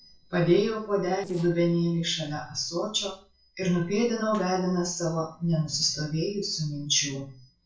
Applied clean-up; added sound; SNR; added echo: neural separator model SepFormer DNS4.